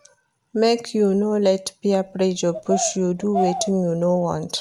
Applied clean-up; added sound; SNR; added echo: none; Bird vocalization, bird call, bird song; 8 dB; none.